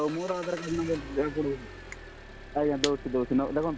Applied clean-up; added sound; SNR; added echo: none; Crushing + Engine; 11 dB; none.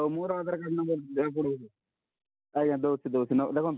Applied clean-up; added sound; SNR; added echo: none; none; none; none.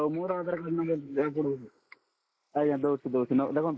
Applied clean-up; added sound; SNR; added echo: neural mask model Resemble Enhance denoiser.